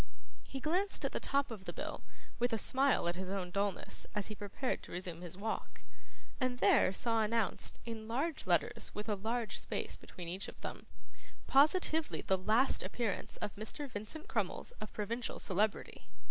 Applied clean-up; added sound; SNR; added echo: none; none; none; none.